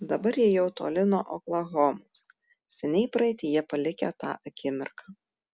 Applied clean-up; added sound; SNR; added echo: none; none; none; none.